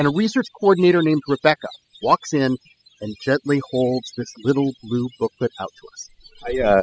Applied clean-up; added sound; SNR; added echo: classical method spectral subtraction.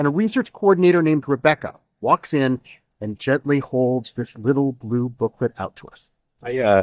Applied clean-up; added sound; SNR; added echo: neural mask model DeepFilterNet 3.